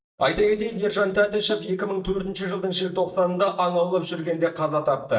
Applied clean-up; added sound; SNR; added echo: neural mask model DeepFilterNet 3.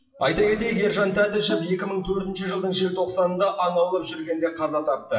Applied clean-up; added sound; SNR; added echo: classical method WPE with log-MMSE.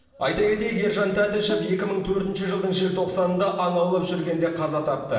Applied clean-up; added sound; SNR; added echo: neural separator model SepFormer DNS4.